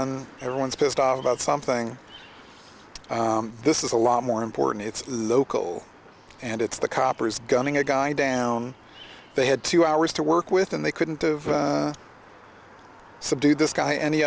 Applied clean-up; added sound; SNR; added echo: none; none; none; none.